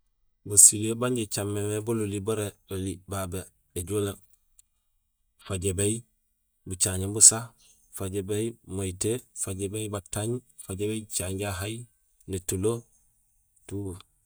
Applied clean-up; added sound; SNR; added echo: neural mask model DeepFilterNet 3.